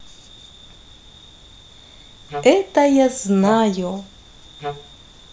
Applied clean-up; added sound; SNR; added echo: none; Wind instrument, woodwind instrument; 12 dB; none.